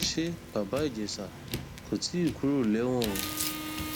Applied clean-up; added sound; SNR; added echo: none; Car; 6 dB; none.